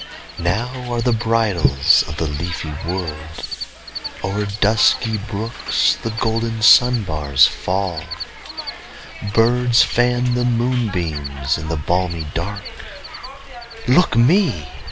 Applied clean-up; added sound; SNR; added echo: none; Hiss + Cricket; 12 dB; none.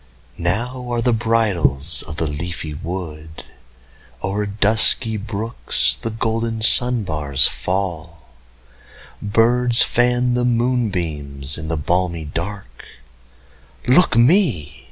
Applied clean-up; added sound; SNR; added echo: none; none; none; none.